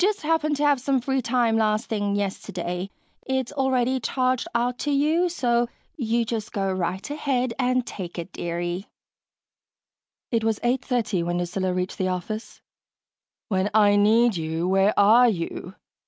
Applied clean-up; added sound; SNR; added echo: none; none; none; none.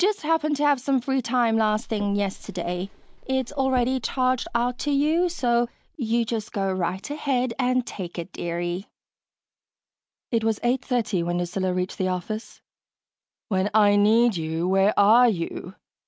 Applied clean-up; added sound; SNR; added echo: none; Drawer open or close; 16 dB; none.